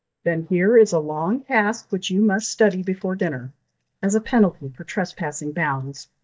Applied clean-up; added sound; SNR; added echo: neural mask model DeepFilterNet 3.